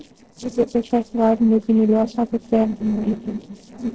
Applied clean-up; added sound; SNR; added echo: neural separator model SepFormer DNS4.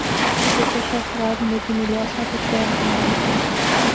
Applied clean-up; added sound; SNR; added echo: none; Waves, surf; -4 dB; none.